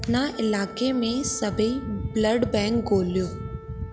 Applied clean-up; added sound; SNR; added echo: none; Wind instrument, woodwind instrument; 18 dB; none.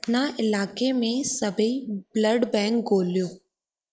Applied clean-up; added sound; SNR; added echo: neural mask model Resemble Enhance denoiser.